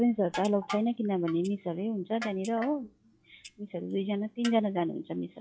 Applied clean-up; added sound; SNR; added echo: classical method log-MMSE.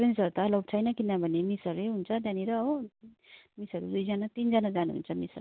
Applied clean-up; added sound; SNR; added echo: none; none; none; none.